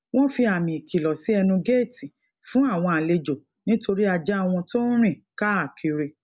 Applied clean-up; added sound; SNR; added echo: none; none; none; none.